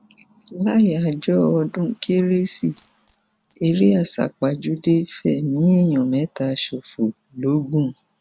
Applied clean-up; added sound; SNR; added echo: none; Coin (dropping); 18 dB; none.